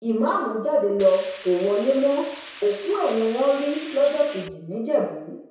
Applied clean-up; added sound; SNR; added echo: none; Hiss; 18 dB; reverberation time 0.7 s.